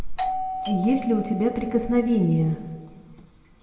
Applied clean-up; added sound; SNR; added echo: none; Doorbell; 9 dB; reverberation time 1.6 s.